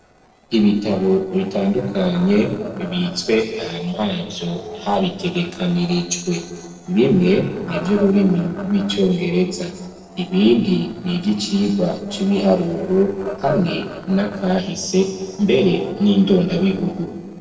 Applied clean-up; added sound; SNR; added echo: neural separator model SepFormer DNS4.